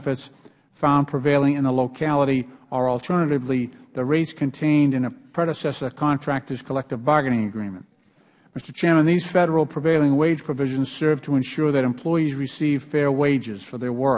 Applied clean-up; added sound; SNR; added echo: none; none; none; none.